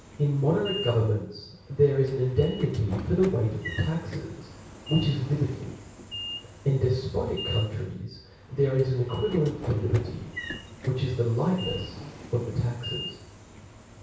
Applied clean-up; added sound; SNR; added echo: none; Sliding door / Train; 12 dB; reverberation time 0.6 s.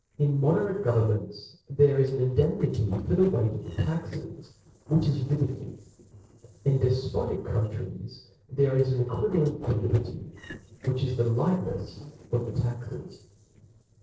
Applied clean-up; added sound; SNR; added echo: neural separator model SepFormer DNS4.